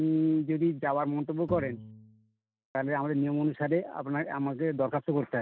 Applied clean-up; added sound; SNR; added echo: neural mask model RNNoise.